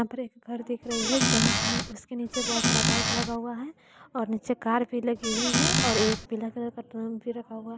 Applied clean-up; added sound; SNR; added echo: none; Squeak / Cupboard open or close; -5 dB; none.